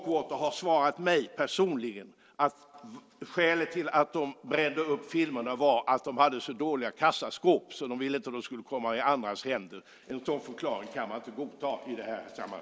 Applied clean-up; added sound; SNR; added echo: none; none; none; none.